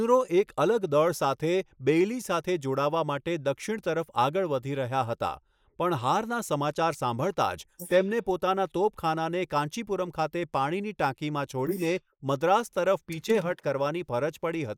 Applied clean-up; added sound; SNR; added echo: neural mask model Resemble Enhance denoiser.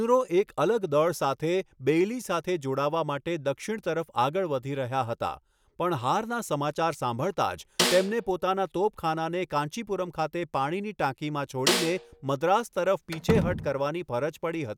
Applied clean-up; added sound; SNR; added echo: none; Snare drum + Slam; 4 dB; none.